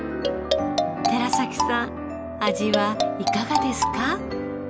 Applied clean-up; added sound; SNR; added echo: none; Marimba, xylophone; 0 dB; none.